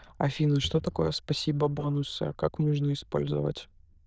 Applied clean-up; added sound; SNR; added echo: neural diffusion model UNIVERSE++.